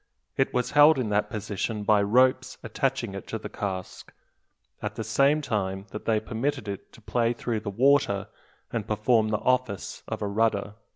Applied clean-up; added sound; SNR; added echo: none; none; none; none.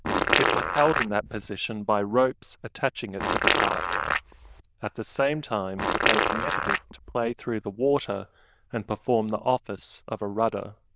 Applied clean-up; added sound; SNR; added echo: neural diffusion model UNIVERSE++.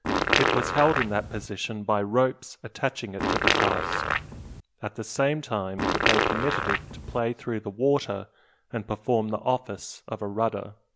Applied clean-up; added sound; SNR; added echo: none; Fart; -3 dB; none.